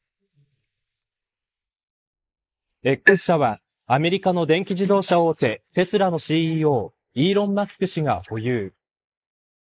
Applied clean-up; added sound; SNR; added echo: neural mask model Resemble Enhance denoiser.